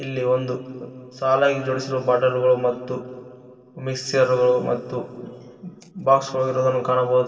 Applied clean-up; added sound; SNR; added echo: none; none; none; reverberation time 2.5 s.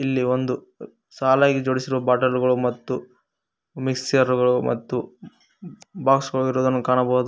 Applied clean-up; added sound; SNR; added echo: none; none; none; none.